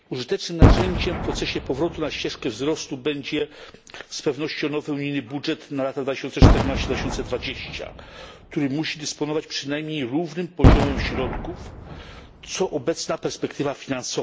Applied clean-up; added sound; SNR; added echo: none; Boom; -4 dB; none.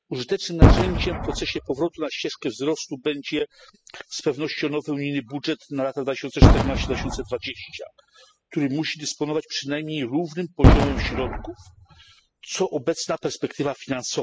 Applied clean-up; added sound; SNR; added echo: classical method spectral subtraction.